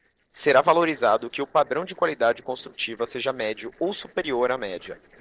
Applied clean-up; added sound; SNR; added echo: neural separator model SepFormer DNS4.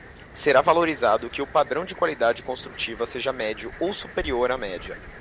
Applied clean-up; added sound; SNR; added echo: none; Cricket; 16 dB; none.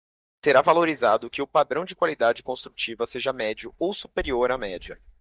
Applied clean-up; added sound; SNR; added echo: neural mask model DeepFilterNet 3.